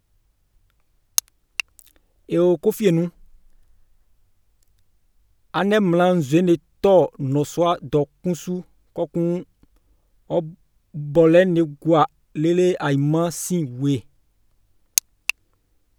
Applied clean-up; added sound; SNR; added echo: none; none; none; none.